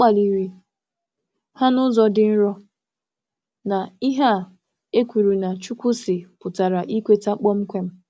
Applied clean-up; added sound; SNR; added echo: none; none; none; none.